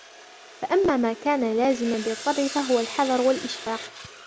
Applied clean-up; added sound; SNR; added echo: none; Sawing; 13 dB; none.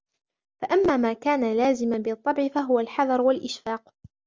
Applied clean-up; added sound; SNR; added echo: none; none; none; none.